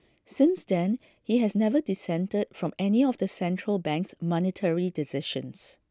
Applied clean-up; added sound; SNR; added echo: none; none; none; none.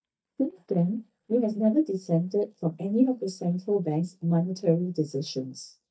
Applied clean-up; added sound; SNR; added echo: neural mask model DeepFilterNet 3.